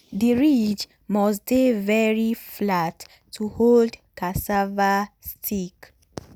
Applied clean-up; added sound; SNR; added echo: none; none; none; none.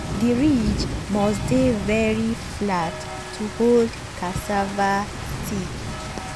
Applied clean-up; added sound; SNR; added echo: none; Rain; 6 dB; none.